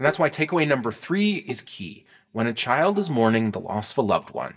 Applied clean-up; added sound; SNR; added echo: neural mask model DeepFilterNet 3.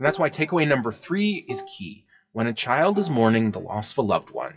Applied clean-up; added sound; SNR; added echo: classical method WPE with log-MMSE.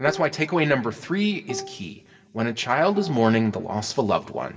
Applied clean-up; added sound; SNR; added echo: none; Bowed string instrument; 16 dB; reverberation time 1.7 s.